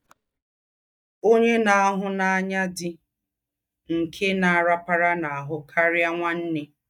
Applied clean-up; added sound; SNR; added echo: neural mask model DeepFilterNet 3.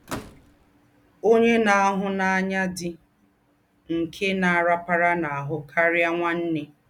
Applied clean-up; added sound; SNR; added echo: none; Slam / Microwave oven; 14 dB; none.